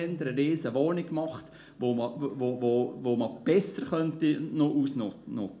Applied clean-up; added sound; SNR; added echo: none; none; none; reverberation time 0.3 s.